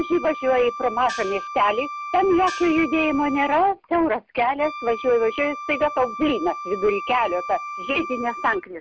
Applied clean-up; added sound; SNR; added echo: none; Gong + Wind instrument, woodwind instrument; 11 dB; none.